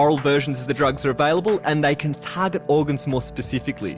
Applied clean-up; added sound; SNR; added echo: none; none; none; none.